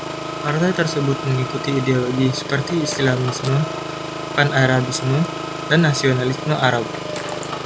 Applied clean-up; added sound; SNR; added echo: none; Engine; 7 dB; none.